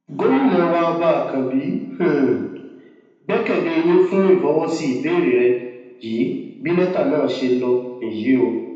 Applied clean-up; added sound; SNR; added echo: none; none; none; reverberation time 0.9 s.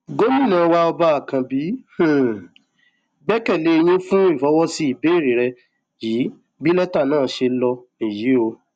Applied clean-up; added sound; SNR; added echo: none; none; none; none.